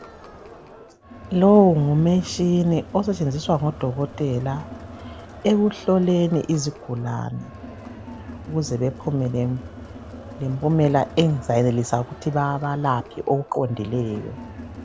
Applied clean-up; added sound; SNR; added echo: none; Crowd; 16 dB; none.